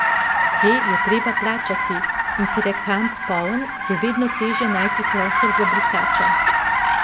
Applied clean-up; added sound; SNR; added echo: none; Car; -4 dB; none.